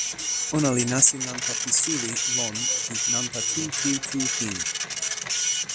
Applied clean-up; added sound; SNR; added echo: none; Printer; 0 dB; none.